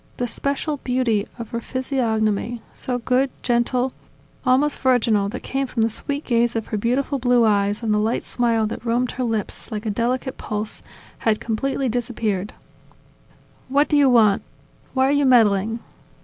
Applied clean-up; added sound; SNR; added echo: none; none; none; none.